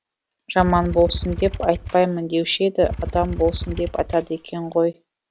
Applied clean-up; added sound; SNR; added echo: none; Motorcycle / Engine; 9 dB; none.